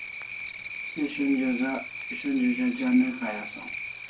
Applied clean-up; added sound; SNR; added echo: none; Cricket; 9 dB; reverberation time 0.2 s.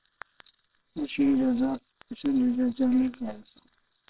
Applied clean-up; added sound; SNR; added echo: neural separator model SepFormer WHAMR!.